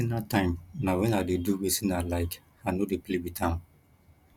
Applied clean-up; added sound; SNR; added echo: none; none; none; none.